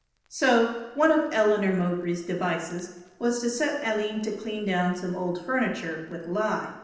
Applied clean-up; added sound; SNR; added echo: neural separator model SepFormer DNS4.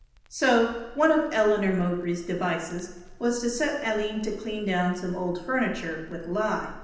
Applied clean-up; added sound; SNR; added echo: none; Crackle; 19 dB; reverberation time 0.9 s.